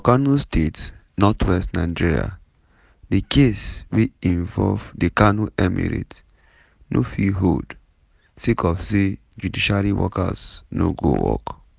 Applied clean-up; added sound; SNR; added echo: none; none; none; none.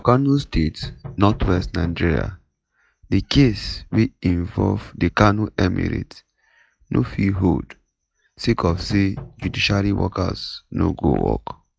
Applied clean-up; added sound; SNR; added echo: classical method log-MMSE.